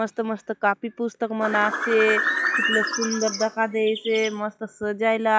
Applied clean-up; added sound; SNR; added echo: classical method log-MMSE.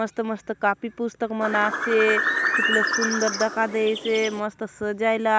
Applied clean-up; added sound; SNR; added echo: none; Bird; 1 dB; none.